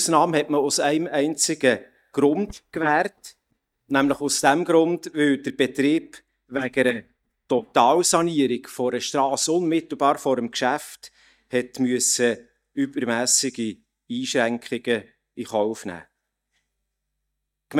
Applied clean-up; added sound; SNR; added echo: neural mask model DeepFilterNet 3.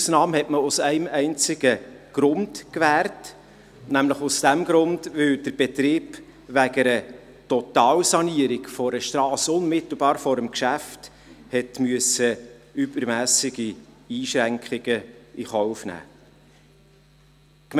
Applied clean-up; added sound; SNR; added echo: none; none; none; none.